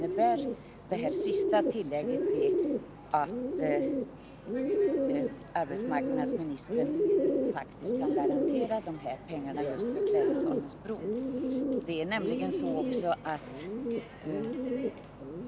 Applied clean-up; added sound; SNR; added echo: none; Bird; -4 dB; none.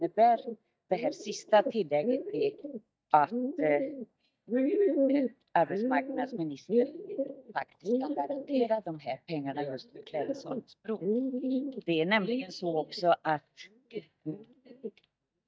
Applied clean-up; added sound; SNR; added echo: neural mask model DeepFilterNet 3.